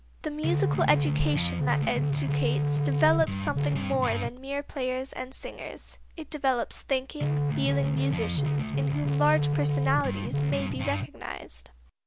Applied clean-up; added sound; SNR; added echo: none; Guitar; -4 dB; none.